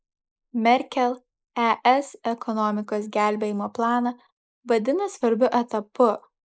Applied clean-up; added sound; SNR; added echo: neural mask model Resemble Enhance denoiser.